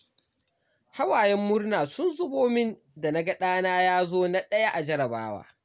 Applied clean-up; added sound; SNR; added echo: none; none; none; none.